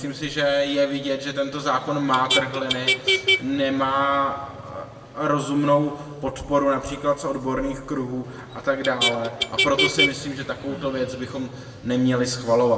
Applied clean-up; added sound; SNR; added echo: none; Motor vehicle (road); 3 dB; reverberation time 1.3 s.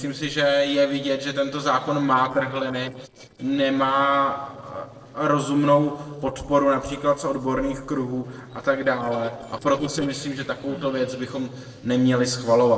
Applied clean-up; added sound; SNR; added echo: neural separator model SepFormer DNS4.